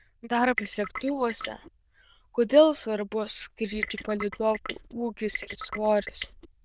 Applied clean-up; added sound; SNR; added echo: neural diffusion model UNIVERSE++.